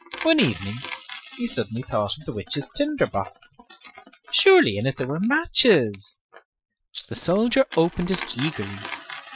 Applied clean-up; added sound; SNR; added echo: classical method Wiener filter.